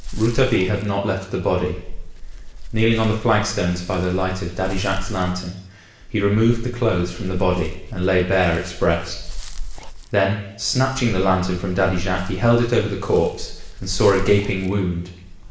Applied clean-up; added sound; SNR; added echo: none; Dog; 8 dB; reverberation time 0.8 s.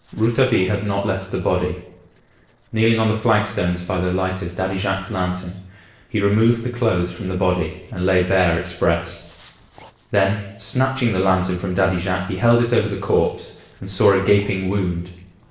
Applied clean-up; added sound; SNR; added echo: neural separator model SepFormer DNS4.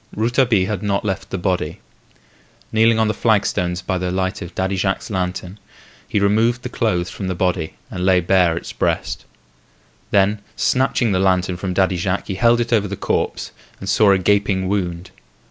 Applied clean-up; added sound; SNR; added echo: none; none; none; none.